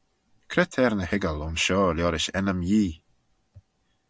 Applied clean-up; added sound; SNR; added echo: none; none; none; none.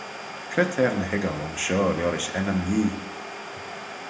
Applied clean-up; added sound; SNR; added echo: none; Domestic sounds, home sounds; 10 dB; reverberation time 0.8 s.